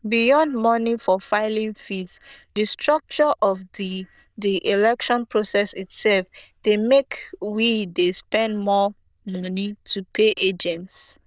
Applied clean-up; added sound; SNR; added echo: neural diffusion model UNIVERSE++.